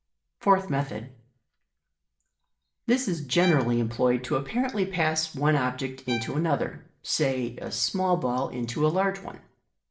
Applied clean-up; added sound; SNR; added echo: none; Bowed string instrument; 14 dB; reverberation time 0.4 s.